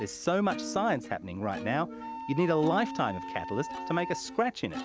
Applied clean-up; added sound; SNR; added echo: none; Plucked string instrument + Wind instrument, woodwind instrument; 9 dB; none.